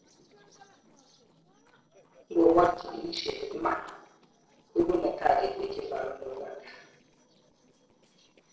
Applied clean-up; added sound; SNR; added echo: neural separator model SepFormer DNS4.